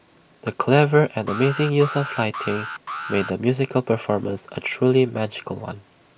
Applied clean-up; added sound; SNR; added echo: none; Alarm; 12 dB; none.